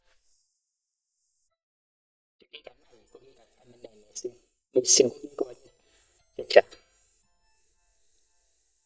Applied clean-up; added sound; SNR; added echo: neural mask model DeepFilterNet 3.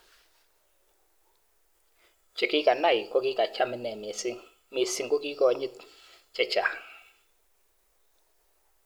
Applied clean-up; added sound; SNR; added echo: none; none; none; none.